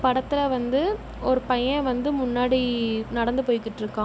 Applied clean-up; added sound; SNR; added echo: none; none; none; none.